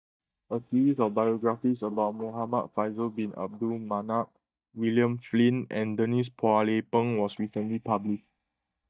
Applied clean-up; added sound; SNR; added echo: neural mask model DeepFilterNet 3.